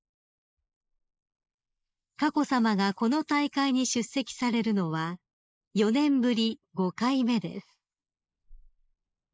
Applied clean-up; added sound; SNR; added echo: neural mask model Resemble Enhance denoiser.